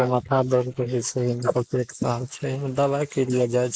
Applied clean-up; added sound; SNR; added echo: neural mask model Resemble Enhance denoiser.